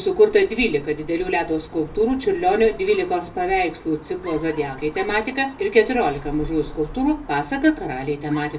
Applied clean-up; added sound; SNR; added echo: none; Dog; 16 dB; reverberation time 0.3 s.